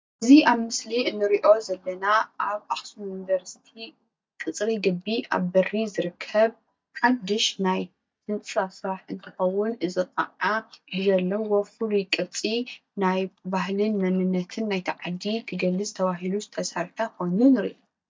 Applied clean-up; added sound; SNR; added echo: neural mask model DeepFilterNet 3.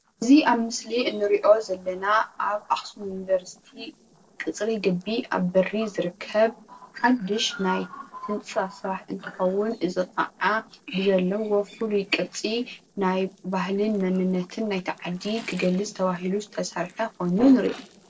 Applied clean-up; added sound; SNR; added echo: neural separator model SepFormer DNS4.